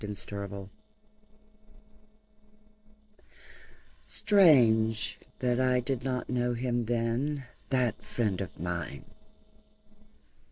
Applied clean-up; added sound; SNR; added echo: neural separator model SepFormer DNS4.